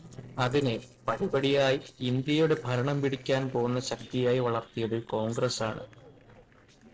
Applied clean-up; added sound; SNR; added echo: neural separator model SepFormer DNS4.